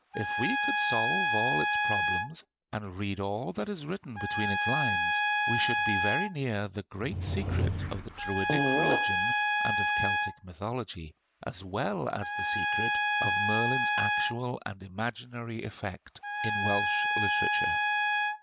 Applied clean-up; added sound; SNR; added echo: none; Fart / Drawer open or close + Trumpet; -5 dB; none.